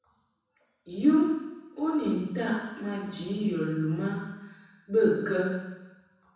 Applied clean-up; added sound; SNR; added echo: none; none; none; reverberation time 1.1 s.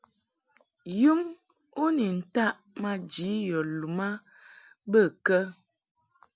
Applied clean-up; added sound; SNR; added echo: none; none; none; none.